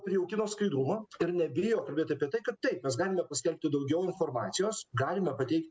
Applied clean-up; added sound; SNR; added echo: none; none; none; none.